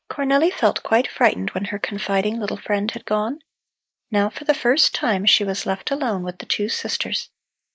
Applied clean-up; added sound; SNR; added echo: neural mask model Resemble Enhance denoiser.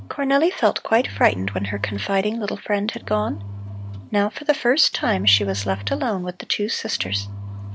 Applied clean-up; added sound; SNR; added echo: none; Engine; 12 dB; none.